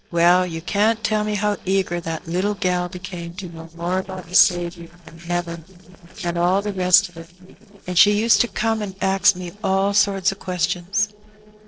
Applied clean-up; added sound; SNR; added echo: neural separator model SepFormer DNS4.